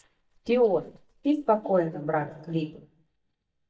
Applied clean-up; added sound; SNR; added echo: neural mask model DeepFilterNet 3.